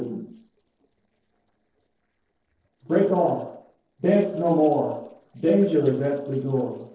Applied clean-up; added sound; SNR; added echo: neural separator model SepFormer DNS4.